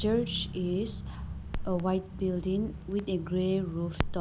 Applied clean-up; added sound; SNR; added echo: none; Crackle; 9 dB; none.